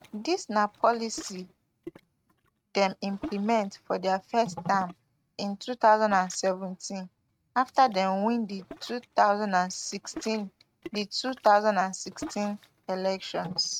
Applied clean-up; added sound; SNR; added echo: neural mask model RNNoise.